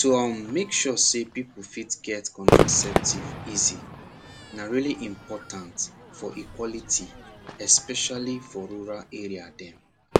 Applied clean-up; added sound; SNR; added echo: none; Crowd / Fireworks; 1 dB; none.